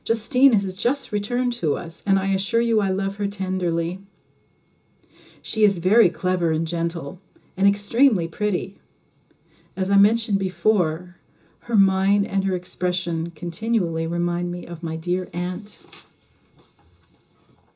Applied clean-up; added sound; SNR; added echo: none; none; none; reverberation time 0.2 s.